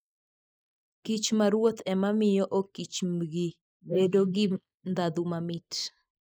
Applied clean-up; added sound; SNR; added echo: neural mask model Resemble Enhance denoiser.